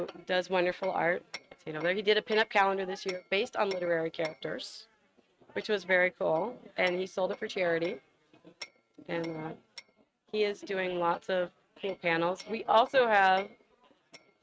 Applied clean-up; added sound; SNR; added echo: neural mask model RNNoise.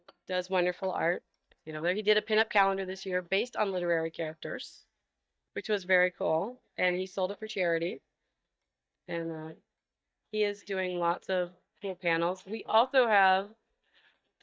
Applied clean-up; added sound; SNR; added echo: neural mask model DeepFilterNet 3.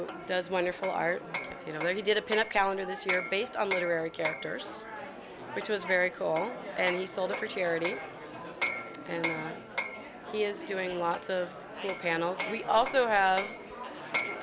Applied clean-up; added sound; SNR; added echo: none; Hammer; 9 dB; none.